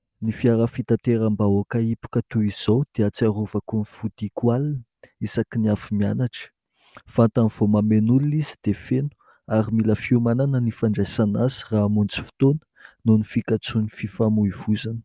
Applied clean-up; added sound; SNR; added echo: none; none; none; none.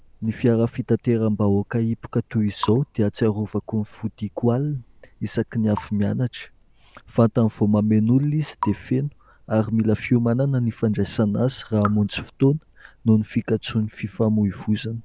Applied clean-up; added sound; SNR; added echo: none; Raindrop / Drip; 20 dB; none.